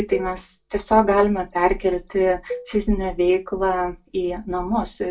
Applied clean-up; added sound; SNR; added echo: none; Cowbell; 17 dB; reverberation time 0.2 s.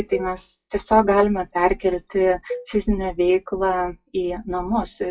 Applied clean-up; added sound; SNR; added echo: classical method WPE with log-MMSE.